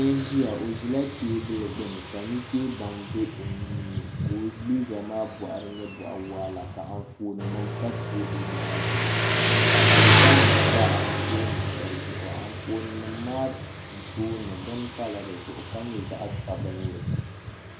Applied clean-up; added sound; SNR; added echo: none; Motorcycle; -5 dB; reverberation time 0.5 s.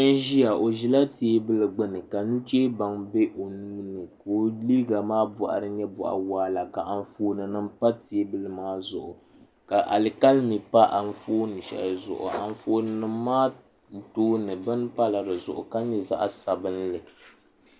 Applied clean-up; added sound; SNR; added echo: none; none; none; none.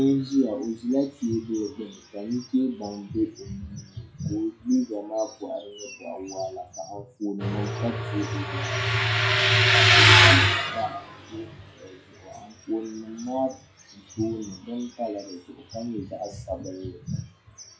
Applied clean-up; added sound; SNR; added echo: classical method WPE with log-MMSE.